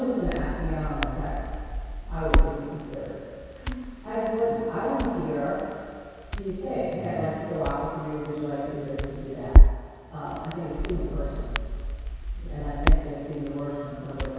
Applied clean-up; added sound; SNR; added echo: none; Crackle; -5 dB; reverberation time 2.0 s.